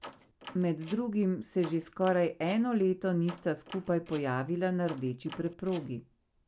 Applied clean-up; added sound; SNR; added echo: none; Door; 20 dB; none.